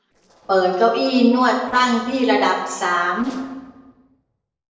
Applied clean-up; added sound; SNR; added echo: neural separator model SepFormer DNS4.